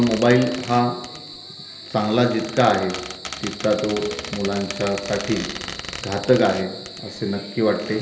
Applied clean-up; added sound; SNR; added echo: none; Squeak; 14 dB; reverberation time 1.4 s.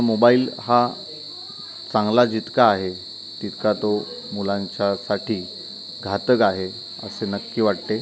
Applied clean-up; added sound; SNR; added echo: none; none; none; none.